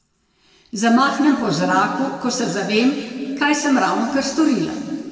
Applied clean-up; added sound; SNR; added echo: none; none; none; reverberation time 2.2 s.